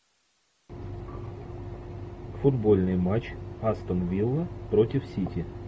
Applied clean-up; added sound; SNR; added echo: none; none; none; none.